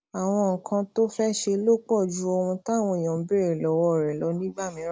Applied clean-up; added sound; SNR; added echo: none; none; none; none.